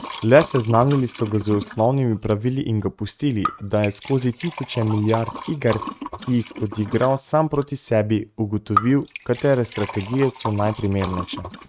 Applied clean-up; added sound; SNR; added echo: neural mask model RNNoise.